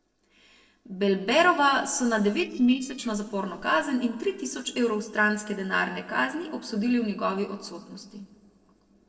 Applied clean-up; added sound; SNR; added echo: neural separator model SepFormer DNS4.